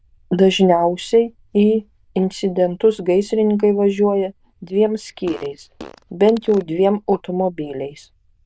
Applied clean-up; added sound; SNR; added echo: neural diffusion model UNIVERSE++.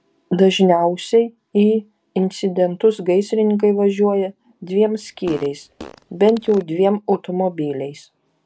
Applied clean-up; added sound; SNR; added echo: none; Fart; 20 dB; none.